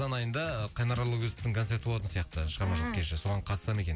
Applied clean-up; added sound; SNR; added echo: none; none; none; none.